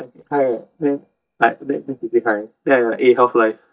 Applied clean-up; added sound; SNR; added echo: neural mask model DeepFilterNet 3.